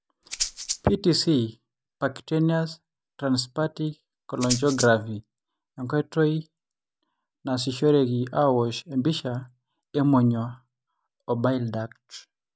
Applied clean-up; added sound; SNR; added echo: none; Rattle (instrument); 6 dB; none.